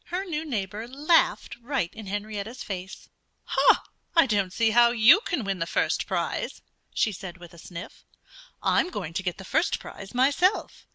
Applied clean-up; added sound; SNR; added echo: none; none; none; none.